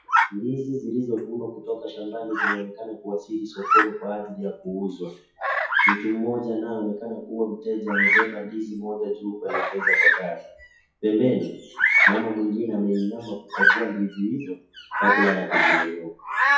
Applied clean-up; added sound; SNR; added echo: classical method WPE with log-MMSE.